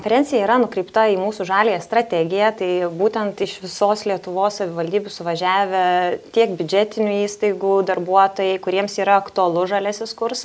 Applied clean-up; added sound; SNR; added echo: none; none; none; none.